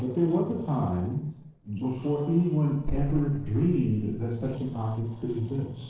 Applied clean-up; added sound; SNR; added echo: neural separator model SepFormer DNS4.